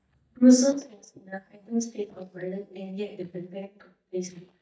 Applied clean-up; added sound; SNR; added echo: neural mask model DeepFilterNet 3.